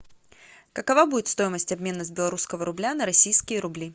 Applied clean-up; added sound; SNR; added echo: none; none; none; none.